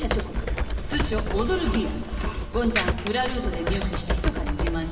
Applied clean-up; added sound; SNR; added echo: none; Computer keyboard; -1 dB; reverberation time 1.9 s.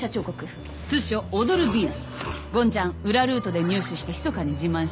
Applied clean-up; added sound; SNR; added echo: none; none; none; none.